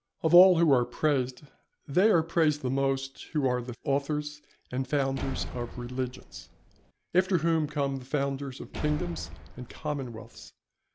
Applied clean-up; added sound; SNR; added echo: none; Slam; 10 dB; none.